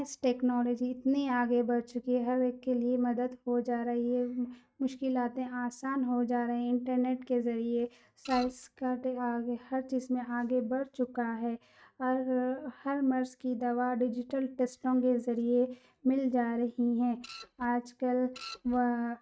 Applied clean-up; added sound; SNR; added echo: neural mask model RNNoise.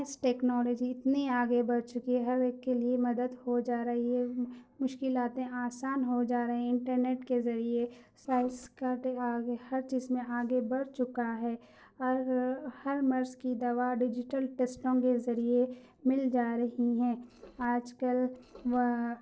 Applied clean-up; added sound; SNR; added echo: neural separator model SepFormer DNS4.